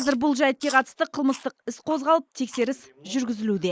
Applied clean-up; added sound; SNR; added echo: neural mask model Resemble Enhance denoiser.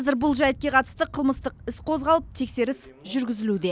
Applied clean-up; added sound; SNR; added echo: none; none; none; none.